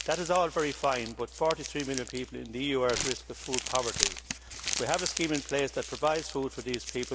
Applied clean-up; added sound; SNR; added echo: none; Crumpling, crinkling; 6 dB; none.